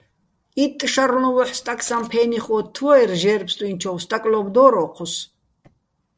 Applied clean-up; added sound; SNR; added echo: neural separator model SepFormer DNS4.